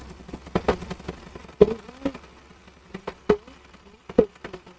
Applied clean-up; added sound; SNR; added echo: neural mask model RNNoise.